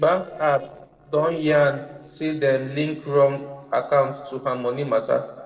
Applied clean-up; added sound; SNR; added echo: neural separator model SepFormer DNS4.